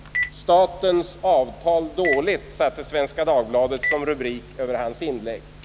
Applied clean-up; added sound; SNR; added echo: none; Telephone; 11 dB; none.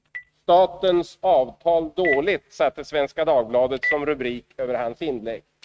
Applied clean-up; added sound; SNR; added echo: neural mask model RNNoise.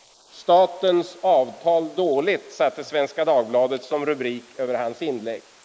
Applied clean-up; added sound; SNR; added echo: neural mask model Resemble Enhance denoiser.